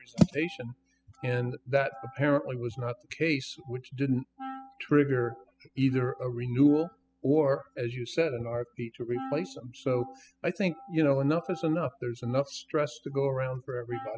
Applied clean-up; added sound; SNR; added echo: classical method spectral subtraction.